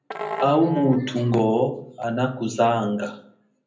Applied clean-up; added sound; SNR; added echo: none; Musical instrument; 11 dB; reverberation time 0.5 s.